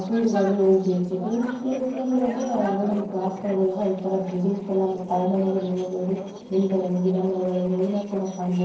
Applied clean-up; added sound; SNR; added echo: neural separator model SepFormer DNS4.